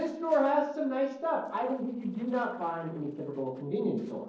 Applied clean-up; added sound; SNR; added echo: neural separator model SepFormer DNS4.